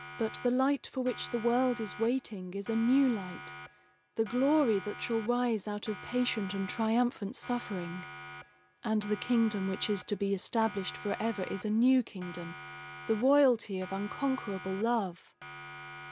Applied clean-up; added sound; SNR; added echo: none; Siren; 15 dB; none.